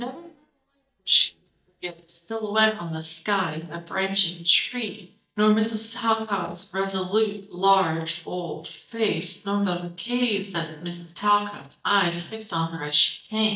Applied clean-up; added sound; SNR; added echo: neural mask model DeepFilterNet 3.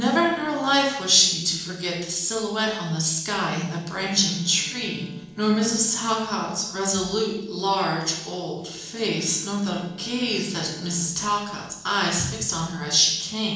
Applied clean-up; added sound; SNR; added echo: neural separator model SepFormer DNS4.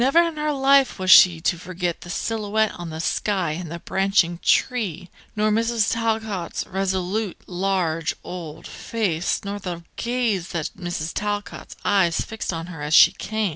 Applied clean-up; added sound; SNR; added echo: none; none; none; none.